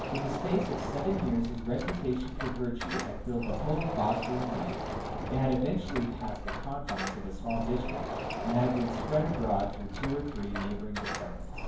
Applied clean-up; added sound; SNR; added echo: none; Door; 3 dB; reverberation time 0.9 s.